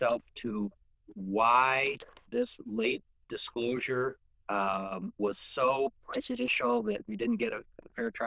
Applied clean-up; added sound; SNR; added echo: neural diffusion model UNIVERSE++.